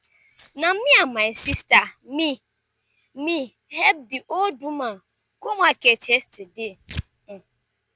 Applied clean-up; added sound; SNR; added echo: none; Tearing; 16 dB; none.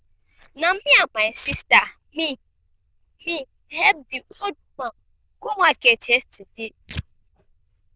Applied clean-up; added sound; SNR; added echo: neural diffusion model UNIVERSE++.